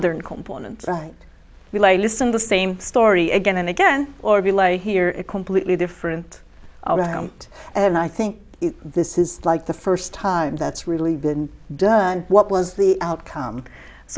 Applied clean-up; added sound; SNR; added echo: none; none; none; none.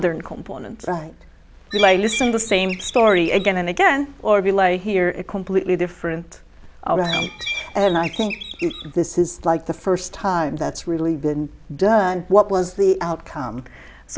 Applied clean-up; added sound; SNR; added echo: none; Bird; 9 dB; none.